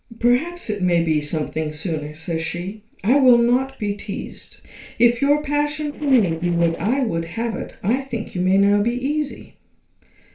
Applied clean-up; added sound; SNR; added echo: neural separator model SepFormer DNS4.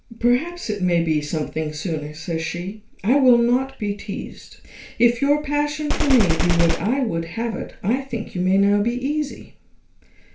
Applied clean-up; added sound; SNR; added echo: none; Gunshot, gunfire; -1 dB; reverberation time 0.3 s.